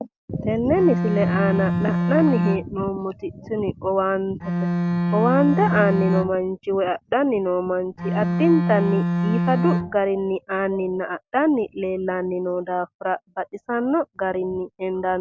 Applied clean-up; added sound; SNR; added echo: none; Bowed string instrument; -1 dB; none.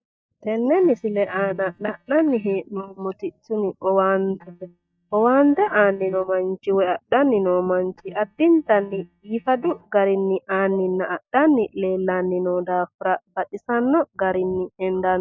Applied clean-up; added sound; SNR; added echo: neural mask model DeepFilterNet 3.